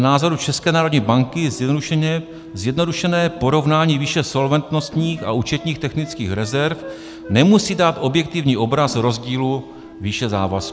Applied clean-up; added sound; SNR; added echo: none; Mechanisms + Wind instrument, woodwind instrument; 18 dB; none.